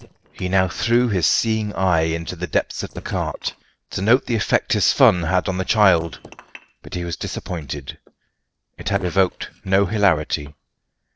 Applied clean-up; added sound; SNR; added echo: neural separator model SepFormer DNS4.